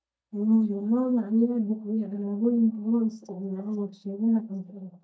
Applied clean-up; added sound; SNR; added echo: neural mask model DeepFilterNet 3.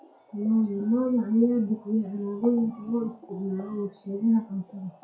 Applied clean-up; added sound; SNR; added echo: classical method WPE with log-MMSE.